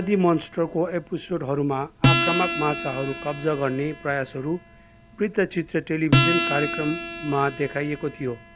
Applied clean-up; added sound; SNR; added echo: none; Acoustic guitar; 1 dB; none.